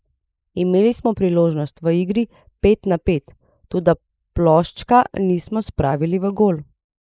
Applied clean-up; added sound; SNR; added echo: neural mask model Resemble Enhance denoiser.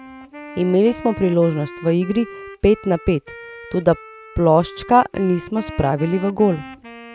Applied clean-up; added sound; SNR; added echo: none; Wind instrument, woodwind instrument; 17 dB; none.